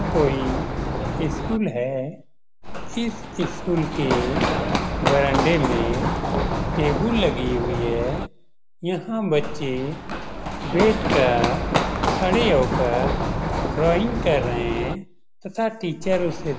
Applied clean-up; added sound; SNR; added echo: none; Run; 1 dB; none.